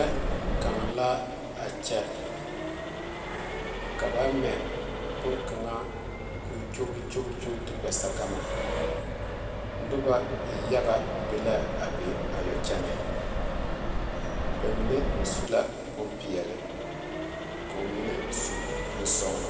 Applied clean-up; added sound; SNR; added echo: none; Accelerating, revving, vroom; 0 dB; reverberation time 2.1 s.